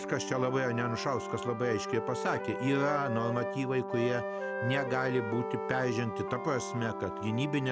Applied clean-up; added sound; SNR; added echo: none; Brass instrument + Wind instrument, woodwind instrument; 4 dB; none.